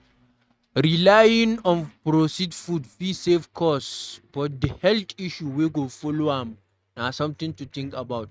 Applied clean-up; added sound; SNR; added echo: neural mask model RNNoise.